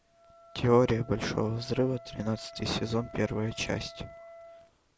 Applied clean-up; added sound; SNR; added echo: none; Wind instrument, woodwind instrument; 19 dB; none.